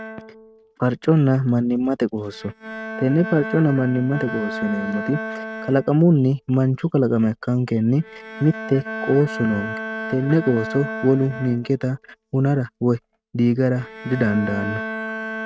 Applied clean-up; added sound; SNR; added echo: neural mask model RNNoise.